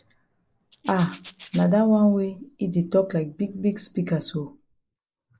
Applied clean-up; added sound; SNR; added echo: neural mask model Resemble Enhance denoiser.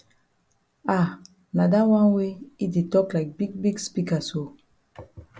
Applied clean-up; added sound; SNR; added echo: none; none; none; none.